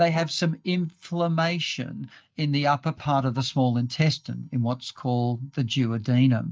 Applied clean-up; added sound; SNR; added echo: neural mask model DeepFilterNet 3.